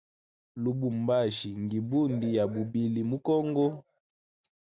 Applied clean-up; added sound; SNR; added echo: none; none; none; none.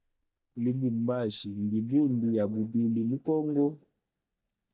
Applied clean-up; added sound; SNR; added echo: neural mask model DeepFilterNet 3.